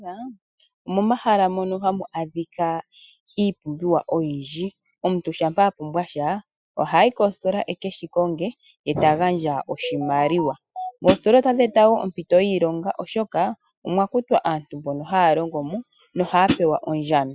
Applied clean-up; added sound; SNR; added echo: classical method spectral subtraction.